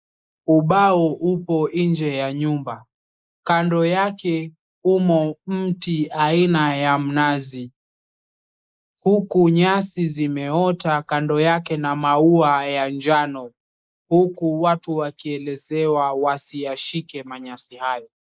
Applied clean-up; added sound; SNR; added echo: neural mask model Resemble Enhance denoiser.